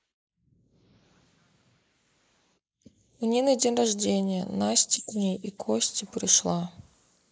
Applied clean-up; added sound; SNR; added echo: neural mask model Resemble Enhance denoiser.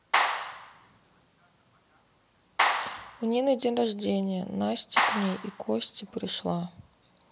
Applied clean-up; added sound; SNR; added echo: none; Clapping; -1 dB; none.